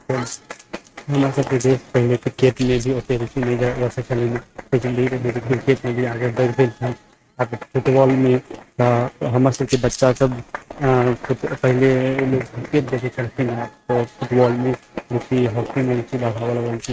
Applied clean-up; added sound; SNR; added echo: neural mask model RNNoise.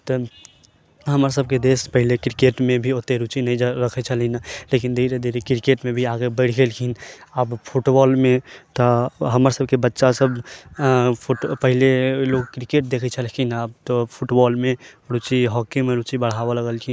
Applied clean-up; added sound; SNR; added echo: none; none; none; none.